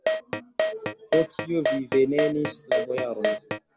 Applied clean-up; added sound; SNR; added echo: none; Keyboard (musical); 1 dB; none.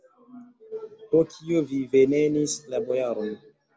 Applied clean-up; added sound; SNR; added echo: none; none; none; none.